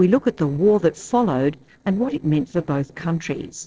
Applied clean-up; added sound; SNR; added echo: neural separator model SepFormer DNS4.